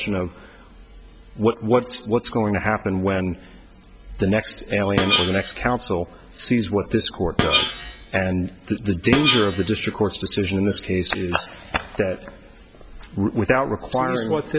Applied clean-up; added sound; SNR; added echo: none; Screech; -1 dB; none.